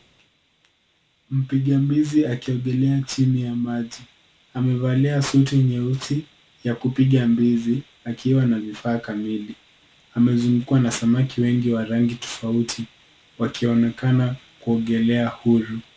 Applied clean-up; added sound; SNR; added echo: none; none; none; none.